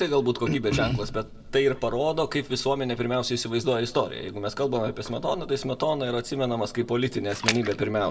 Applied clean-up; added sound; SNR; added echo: none; Splash, splatter; 5 dB; reverberation time 0.7 s.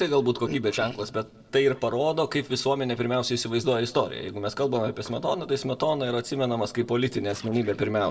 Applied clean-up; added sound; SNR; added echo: neural separator model SepFormer DNS4.